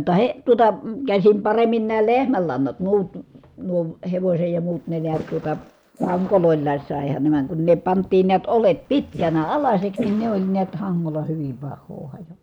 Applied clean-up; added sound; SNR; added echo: neural mask model Resemble Enhance denoiser.